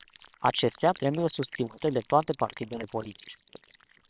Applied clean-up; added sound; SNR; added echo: neural separator model SepFormer WHAMR!.